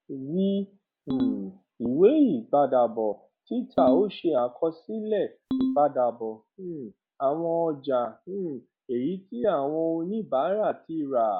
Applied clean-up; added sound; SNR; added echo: none; Ringtone; 4 dB; none.